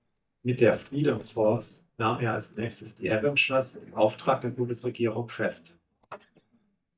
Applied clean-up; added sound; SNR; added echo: neural mask model DeepFilterNet 3.